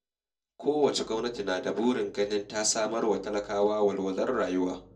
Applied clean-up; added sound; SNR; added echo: none; none; none; reverberation time 0.2 s.